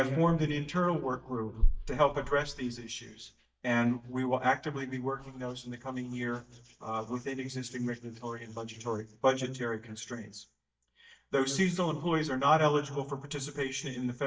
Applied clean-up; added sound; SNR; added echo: neural mask model DeepFilterNet 3.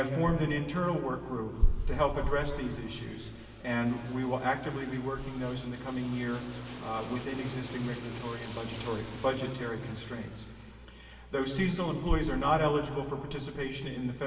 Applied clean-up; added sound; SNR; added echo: none; Aircraft; 18 dB; reverberation time 2.0 s.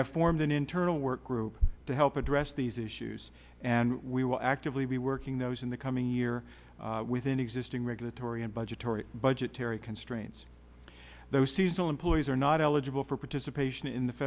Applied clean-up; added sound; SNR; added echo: none; none; none; none.